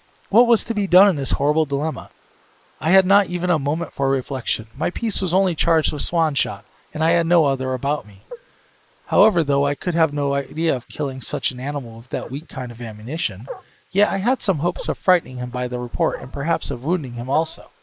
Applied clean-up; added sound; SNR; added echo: neural mask model Resemble Enhance denoiser.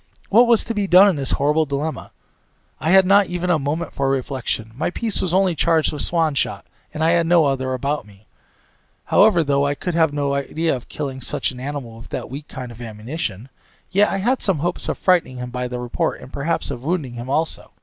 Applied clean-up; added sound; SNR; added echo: none; none; none; none.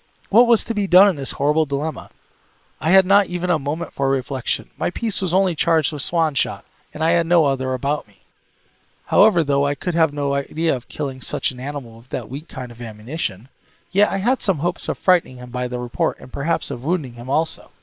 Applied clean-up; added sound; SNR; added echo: neural separator model SepFormer WHAM!.